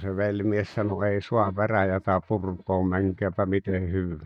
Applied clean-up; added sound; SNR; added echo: neural mask model DeepFilterNet 3.